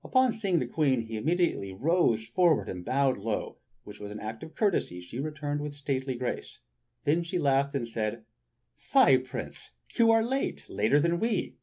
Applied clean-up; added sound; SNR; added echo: none; none; none; none.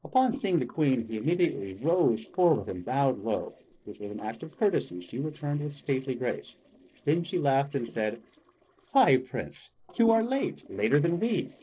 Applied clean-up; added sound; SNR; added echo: neural separator model SepFormer DNS4.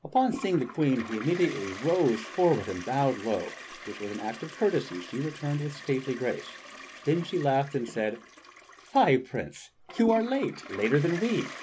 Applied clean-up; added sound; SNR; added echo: none; Toilet flush; 14 dB; none.